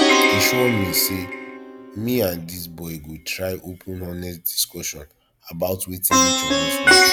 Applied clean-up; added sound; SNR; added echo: none; Plucked string instrument; -4 dB; none.